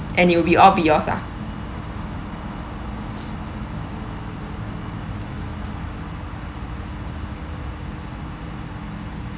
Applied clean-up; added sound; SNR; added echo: none; none; none; none.